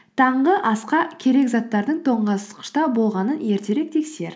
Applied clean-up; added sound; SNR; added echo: none; none; none; none.